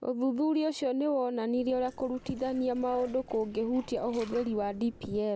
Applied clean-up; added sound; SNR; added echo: none; Liquid; 20 dB; none.